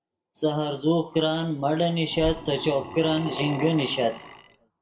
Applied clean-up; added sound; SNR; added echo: none; Burping, eructation; 13 dB; reverberation time 0.5 s.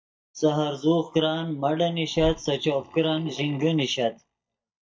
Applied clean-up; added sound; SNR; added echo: neural mask model DeepFilterNet 3.